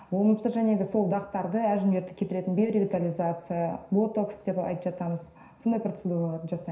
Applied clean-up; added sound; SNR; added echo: none; none; none; reverberation time 0.5 s.